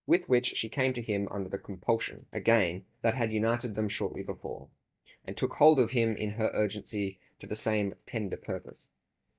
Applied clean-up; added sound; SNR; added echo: neural mask model DeepFilterNet 3.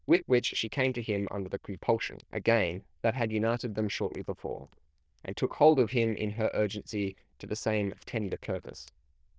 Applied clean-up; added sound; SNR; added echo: neural diffusion model UNIVERSE++.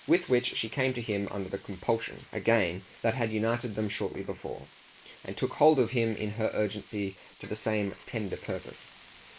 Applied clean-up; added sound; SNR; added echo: neural mask model Resemble Enhance denoiser.